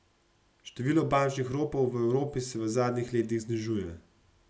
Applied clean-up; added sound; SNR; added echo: none; none; none; none.